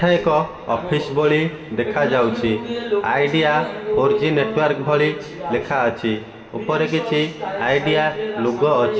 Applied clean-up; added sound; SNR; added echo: none; none; none; reverberation time 2.1 s.